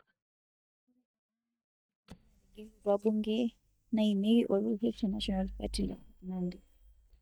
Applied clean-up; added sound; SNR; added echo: neural mask model DeepFilterNet 3.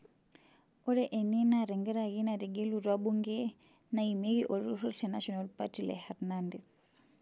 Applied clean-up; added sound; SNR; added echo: none; none; none; none.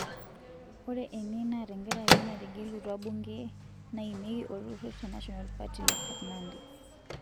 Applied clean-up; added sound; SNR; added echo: none; Microwave oven / Bell; -4 dB; none.